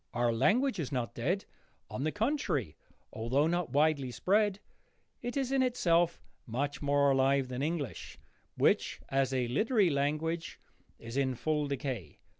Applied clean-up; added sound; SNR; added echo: none; none; none; none.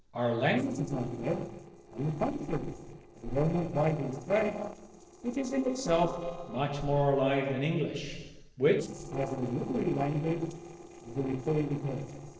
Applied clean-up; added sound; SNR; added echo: neural separator model SepFormer DNS4.